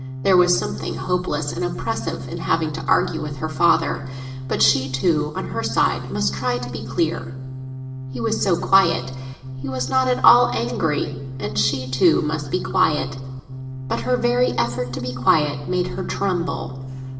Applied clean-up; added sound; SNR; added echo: none; Organ; 9 dB; reverberation time 1.2 s.